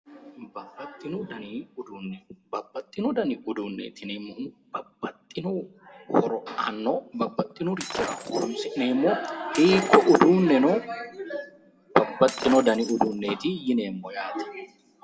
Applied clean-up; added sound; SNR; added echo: none; Shatter; 11 dB; reverberation time 0.2 s.